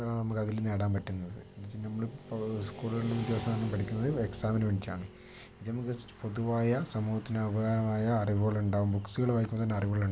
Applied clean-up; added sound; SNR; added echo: none; Motorcycle / Traffic noise, roadway noise; 17 dB; none.